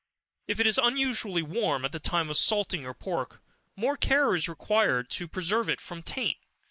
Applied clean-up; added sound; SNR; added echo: neural mask model Resemble Enhance denoiser.